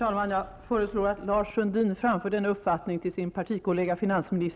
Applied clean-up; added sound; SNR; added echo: none; none; none; none.